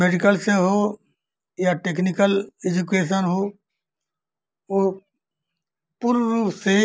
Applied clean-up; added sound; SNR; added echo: none; none; none; none.